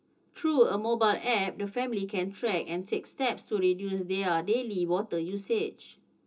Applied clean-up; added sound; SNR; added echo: none; Cowbell; 19 dB; reverberation time 0.2 s.